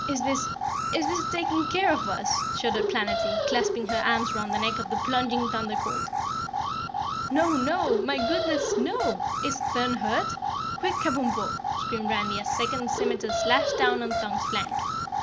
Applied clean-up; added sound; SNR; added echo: none; Alarm; -1 dB; none.